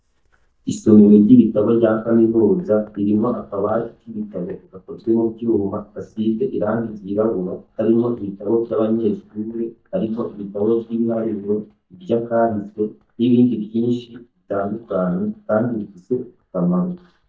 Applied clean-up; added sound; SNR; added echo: neural mask model DeepFilterNet 3.